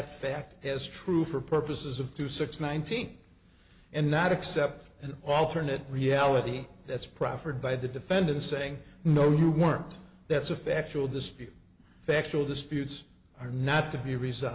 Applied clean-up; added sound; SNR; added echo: none; none; none; none.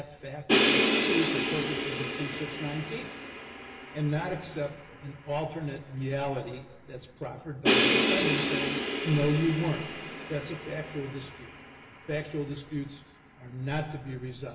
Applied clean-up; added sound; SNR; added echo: none; Crash cymbal; -2 dB; reverberation time 1.3 s.